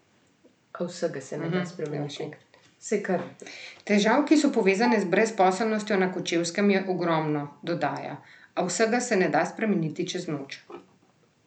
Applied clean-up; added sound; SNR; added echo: none; Bowed string instrument; 13 dB; none.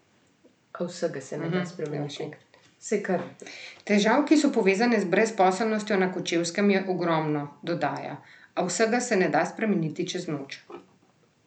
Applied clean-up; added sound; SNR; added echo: none; none; none; none.